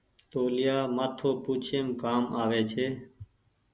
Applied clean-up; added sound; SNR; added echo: none; none; none; none.